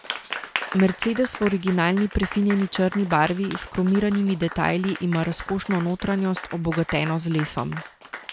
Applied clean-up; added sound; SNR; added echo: none; Applause; 12 dB; none.